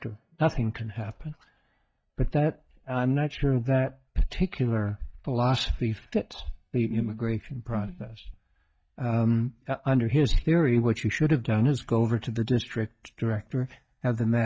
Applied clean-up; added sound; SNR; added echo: neural mask model DeepFilterNet 3.